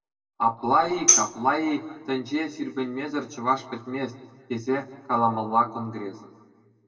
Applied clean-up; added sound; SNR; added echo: none; Tambourine; -2 dB; reverberation time 1.1 s.